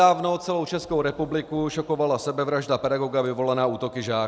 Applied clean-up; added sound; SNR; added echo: none; none; none; none.